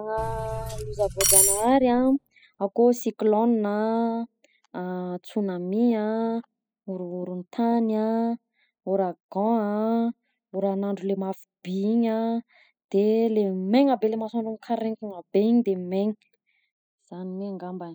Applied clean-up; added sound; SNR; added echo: classical method spectral subtraction.